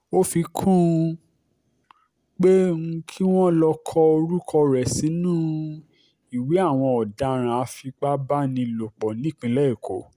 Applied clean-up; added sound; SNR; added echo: none; none; none; none.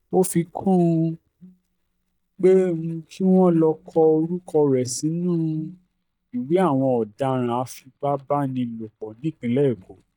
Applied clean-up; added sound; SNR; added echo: neural mask model DeepFilterNet 3.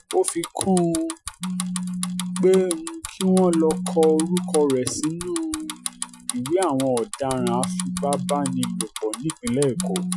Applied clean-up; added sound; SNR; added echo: classical method Wiener filter.